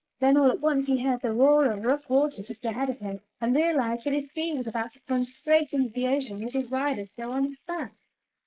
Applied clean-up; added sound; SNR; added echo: neural mask model Resemble Enhance denoiser.